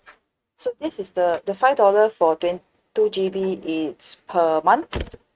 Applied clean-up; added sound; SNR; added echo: neural mask model RNNoise.